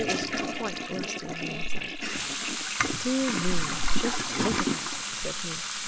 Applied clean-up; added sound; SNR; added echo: none; Toilet flush / Water tap, faucet; 2 dB; none.